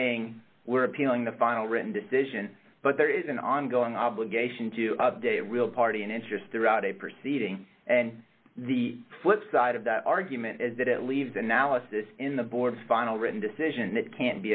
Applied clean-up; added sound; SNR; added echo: none; none; none; none.